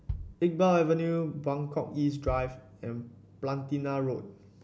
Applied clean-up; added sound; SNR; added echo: none; Bass drum; 14 dB; none.